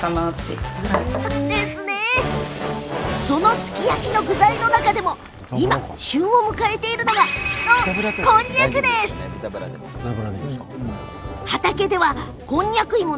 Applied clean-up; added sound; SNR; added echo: none; none; none; none.